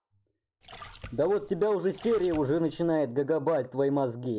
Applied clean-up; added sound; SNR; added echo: none; Splash, splatter; 19 dB; none.